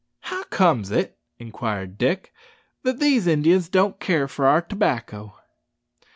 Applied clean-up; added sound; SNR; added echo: none; none; none; none.